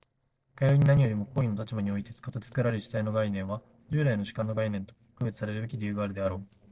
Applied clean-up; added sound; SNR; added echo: neural separator model SepFormer DNS4.